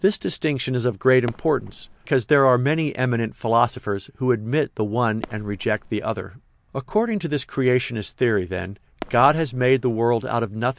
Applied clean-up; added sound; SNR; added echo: none; Fireworks; 17 dB; none.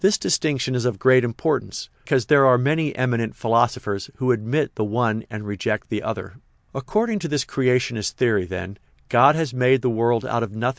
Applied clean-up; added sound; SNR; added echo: none; none; none; none.